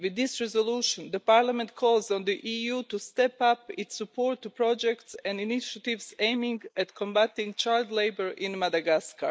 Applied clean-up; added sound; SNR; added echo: neural mask model Resemble Enhance denoiser.